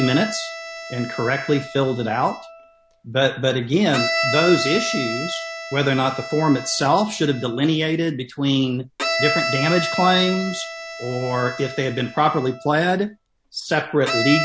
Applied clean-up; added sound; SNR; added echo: none; Bowed string instrument; 7 dB; none.